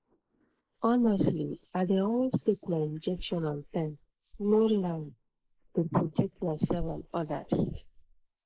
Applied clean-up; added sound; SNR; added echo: neural mask model Resemble Enhance denoiser.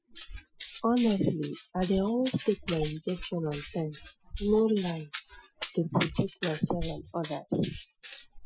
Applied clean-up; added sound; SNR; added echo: classical method Wiener filter.